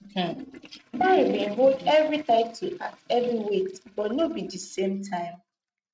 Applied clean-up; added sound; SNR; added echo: neural mask model RNNoise.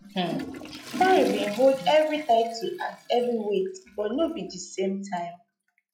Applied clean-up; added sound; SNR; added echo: classical method log-MMSE.